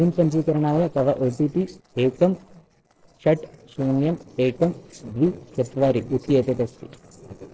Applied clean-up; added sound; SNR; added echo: neural separator model SepFormer DNS4.